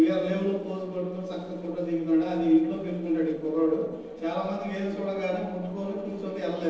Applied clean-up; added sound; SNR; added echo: neural separator model SepFormer DNS4.